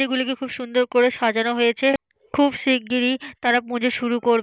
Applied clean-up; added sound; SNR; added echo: none; none; none; none.